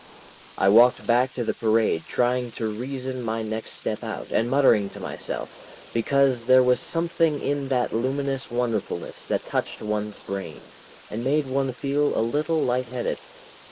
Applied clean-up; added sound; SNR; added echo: neural mask model Resemble Enhance denoiser.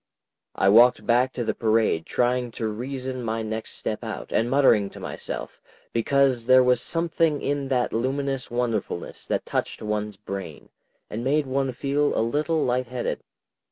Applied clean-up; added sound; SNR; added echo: none; none; none; none.